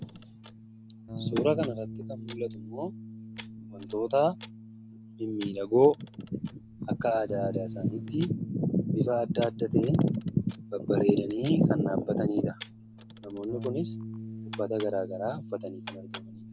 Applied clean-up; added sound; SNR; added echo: none; Camera + Bass guitar; 10 dB; none.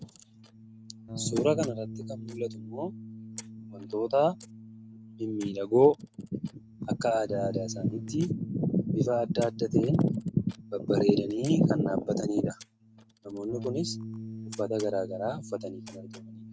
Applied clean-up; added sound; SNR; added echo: neural mask model RNNoise.